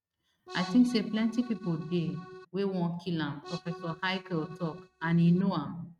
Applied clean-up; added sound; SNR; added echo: neural mask model RNNoise.